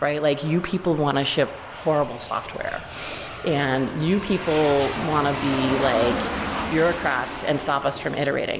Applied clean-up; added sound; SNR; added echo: none; Aircraft; 8 dB; none.